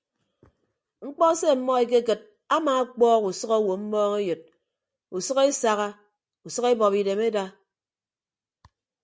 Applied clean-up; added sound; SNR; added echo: none; none; none; none.